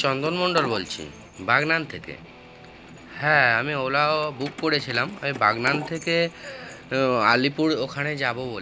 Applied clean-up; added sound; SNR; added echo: none; Keys jangling + Guitar; 16 dB; none.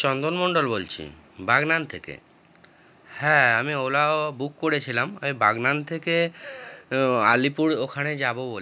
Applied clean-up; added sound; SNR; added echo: none; none; none; none.